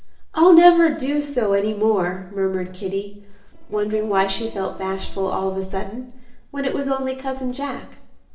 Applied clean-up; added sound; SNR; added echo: neural separator model SepFormer DNS4.